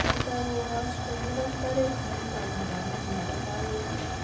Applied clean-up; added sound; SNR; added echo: none; Tick / Hiss / Explosion / Fire; -2 dB; reverberation time 0.4 s.